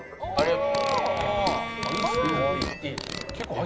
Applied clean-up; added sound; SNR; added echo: none; Fart + Bowed string instrument; 4 dB; none.